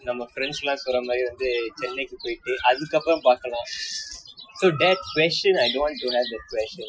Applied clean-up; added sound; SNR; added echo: classical method Wiener filter.